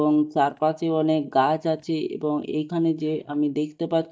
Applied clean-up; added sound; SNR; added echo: neural mask model DeepFilterNet 3.